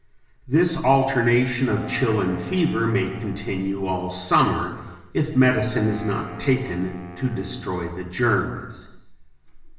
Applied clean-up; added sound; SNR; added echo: none; Wind instrument, woodwind instrument; 17 dB; reverberation time 1.0 s.